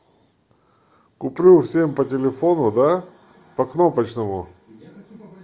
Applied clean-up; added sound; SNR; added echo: none; none; none; none.